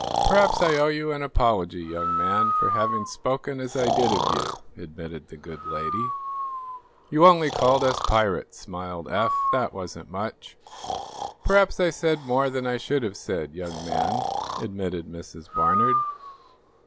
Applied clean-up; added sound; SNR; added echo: none; Breathing; 3 dB; none.